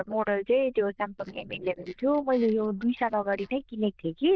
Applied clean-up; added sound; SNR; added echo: neural diffusion model UNIVERSE++.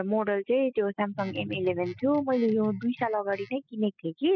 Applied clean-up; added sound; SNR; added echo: classical method spectral subtraction.